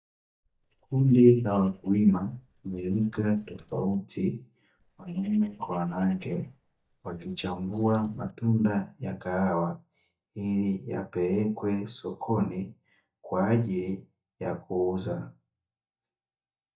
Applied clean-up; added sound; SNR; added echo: neural mask model DeepFilterNet 3.